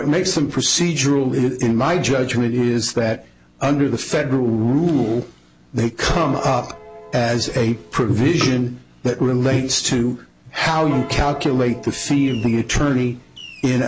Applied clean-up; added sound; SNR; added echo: none; Fireworks + Piano; 16 dB; none.